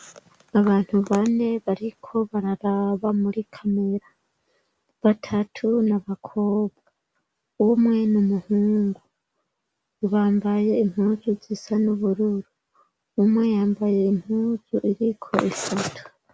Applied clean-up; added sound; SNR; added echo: none; none; none; none.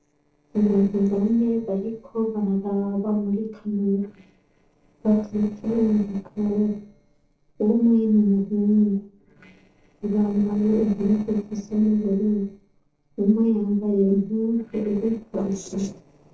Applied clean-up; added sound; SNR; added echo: neural separator model SepFormer DNS4.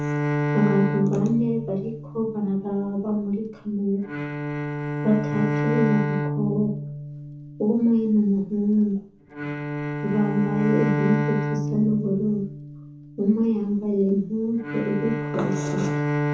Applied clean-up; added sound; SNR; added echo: none; Bowed string instrument; 4 dB; reverberation time 0.6 s.